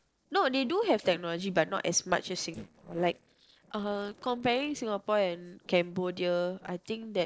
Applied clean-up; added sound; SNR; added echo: neural separator model SepFormer DNS4.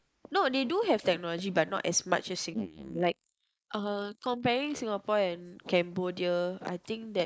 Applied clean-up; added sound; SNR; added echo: neural mask model Resemble Enhance denoiser.